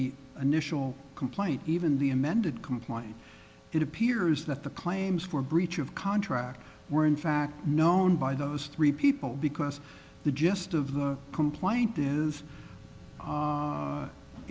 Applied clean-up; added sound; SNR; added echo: none; none; none; none.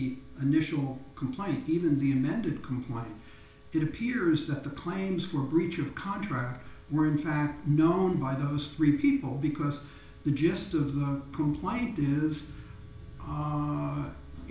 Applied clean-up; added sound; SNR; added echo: none; none; none; reverberation time 0.4 s.